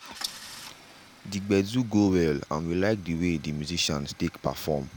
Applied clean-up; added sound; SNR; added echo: none; Idling / Engine starting / Car; 18 dB; none.